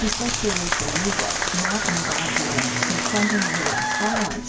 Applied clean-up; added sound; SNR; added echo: none; Applause; -3 dB; reverberation time 0.2 s.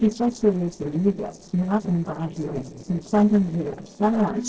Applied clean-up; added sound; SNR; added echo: neural separator model SepFormer DNS4.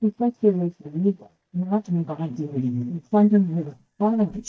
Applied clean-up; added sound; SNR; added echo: neural mask model DeepFilterNet 3.